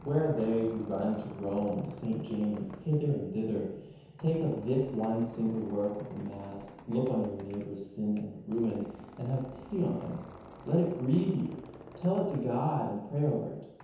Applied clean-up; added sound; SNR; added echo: none; Squeak; 19 dB; reverberation time 0.9 s.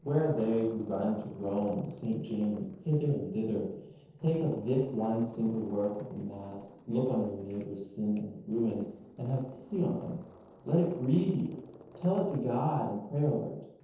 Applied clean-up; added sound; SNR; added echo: neural separator model SepFormer DNS4.